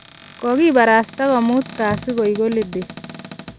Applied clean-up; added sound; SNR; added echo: none; Cupboard open or close; 18 dB; none.